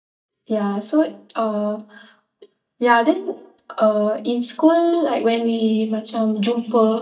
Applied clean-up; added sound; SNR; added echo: neural mask model DeepFilterNet 3.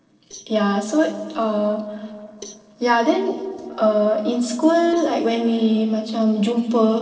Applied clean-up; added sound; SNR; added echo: neural separator model SepFormer DNS4.